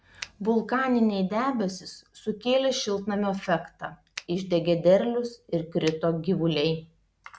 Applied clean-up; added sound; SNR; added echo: none; Finger snapping; 15 dB; none.